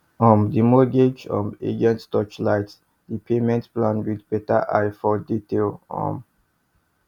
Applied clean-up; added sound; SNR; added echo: none; none; none; none.